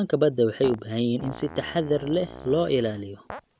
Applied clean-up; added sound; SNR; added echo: none; Fart; 16 dB; none.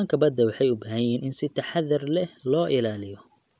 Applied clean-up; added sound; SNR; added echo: none; none; none; none.